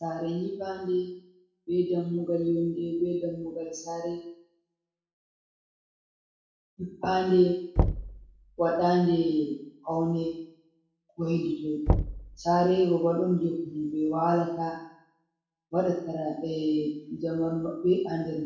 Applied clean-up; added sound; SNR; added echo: none; Knock; 3 dB; reverberation time 0.6 s.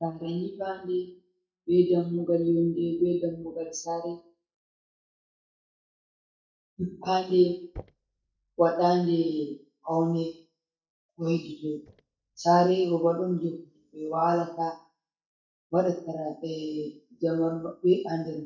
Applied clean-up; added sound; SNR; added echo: neural mask model DeepFilterNet 3.